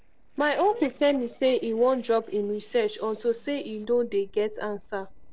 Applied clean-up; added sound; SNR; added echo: neural separator model SepFormer DNS4.